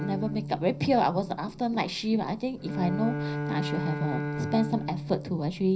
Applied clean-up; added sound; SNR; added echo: none; Bowed string instrument; 6 dB; reverberation time 0.4 s.